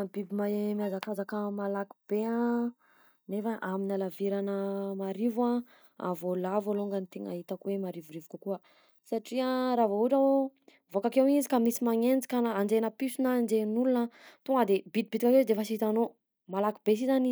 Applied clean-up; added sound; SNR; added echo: neural mask model DeepFilterNet 3.